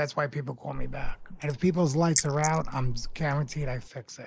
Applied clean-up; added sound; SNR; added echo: neural mask model Resemble Enhance denoiser.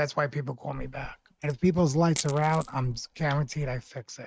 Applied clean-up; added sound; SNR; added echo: neural mask model RNNoise.